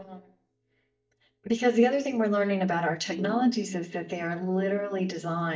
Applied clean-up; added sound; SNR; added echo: neural mask model DeepFilterNet 3.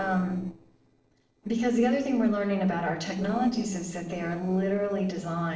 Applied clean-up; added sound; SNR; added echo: neural separator model SepFormer DNS4.